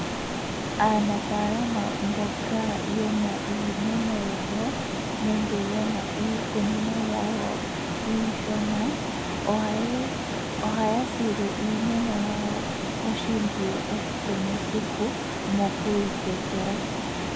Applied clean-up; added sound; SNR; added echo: none; Water; 1 dB; none.